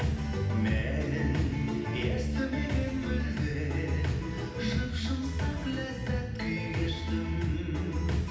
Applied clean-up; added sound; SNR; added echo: none; none; none; reverberation time 0.8 s.